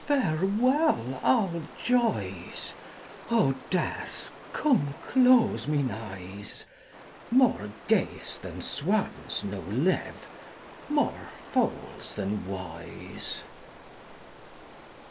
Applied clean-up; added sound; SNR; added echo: none; Stream; 18 dB; none.